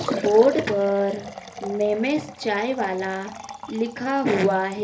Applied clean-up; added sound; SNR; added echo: none; Liquid; 13 dB; reverberation time 0.3 s.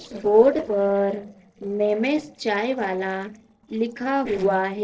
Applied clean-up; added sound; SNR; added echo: neural separator model SepFormer DNS4.